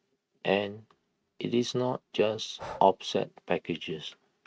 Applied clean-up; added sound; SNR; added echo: neural mask model RNNoise.